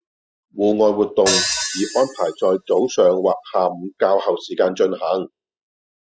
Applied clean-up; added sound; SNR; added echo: classical method spectral subtraction.